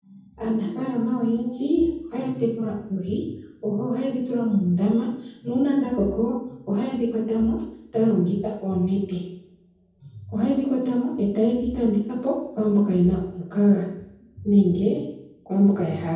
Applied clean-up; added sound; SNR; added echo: none; none; none; reverberation time 0.9 s.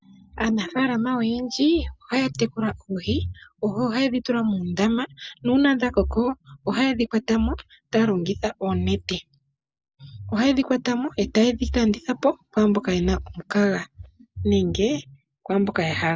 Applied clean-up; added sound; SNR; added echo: none; none; none; none.